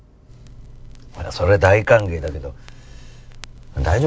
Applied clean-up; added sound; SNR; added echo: none; Crackle; 19 dB; none.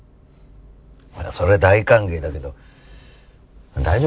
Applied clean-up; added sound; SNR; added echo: none; none; none; none.